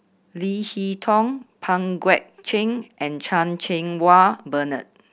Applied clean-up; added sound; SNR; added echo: none; none; none; none.